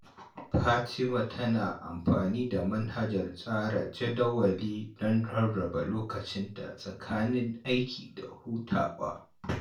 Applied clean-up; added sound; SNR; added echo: none; none; none; reverberation time 0.3 s.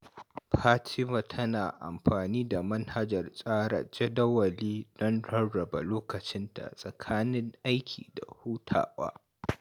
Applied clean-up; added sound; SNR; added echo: none; none; none; none.